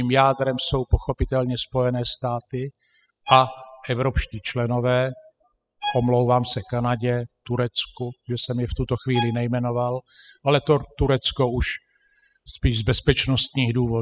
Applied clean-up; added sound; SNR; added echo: classical method spectral subtraction.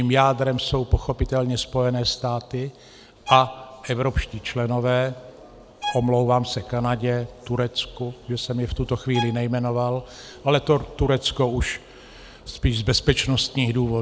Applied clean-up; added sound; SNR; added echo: none; Bowed string instrument; 14 dB; none.